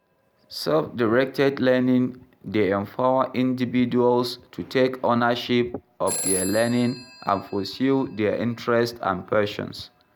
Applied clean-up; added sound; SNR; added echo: none; Telephone; 16 dB; none.